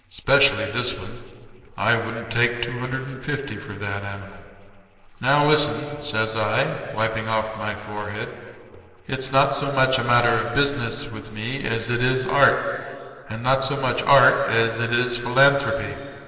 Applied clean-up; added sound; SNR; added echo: neural separator model SepFormer DNS4.